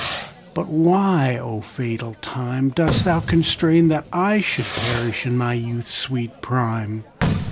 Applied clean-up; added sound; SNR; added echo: none; Fireworks; 8 dB; none.